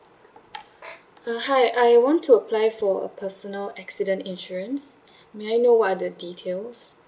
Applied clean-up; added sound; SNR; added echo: none; none; none; none.